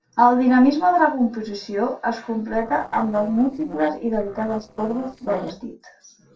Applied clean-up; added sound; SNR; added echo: neural separator model SepFormer DNS4.